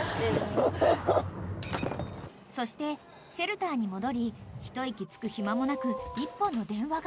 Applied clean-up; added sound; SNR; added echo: none; Shatter; 11 dB; none.